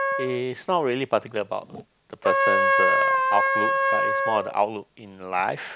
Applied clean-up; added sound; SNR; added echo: none; Trumpet; -3 dB; none.